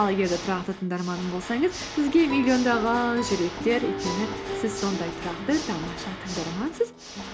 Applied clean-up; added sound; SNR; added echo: none; Water / Mechanisms; 11 dB; none.